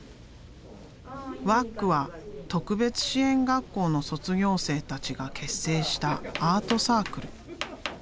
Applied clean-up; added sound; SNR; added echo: none; none; none; none.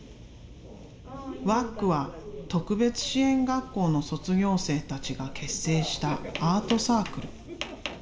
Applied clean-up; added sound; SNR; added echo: none; none; none; reverberation time 0.6 s.